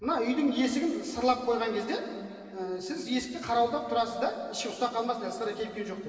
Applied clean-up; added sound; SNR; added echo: none; none; none; reverberation time 2.6 s.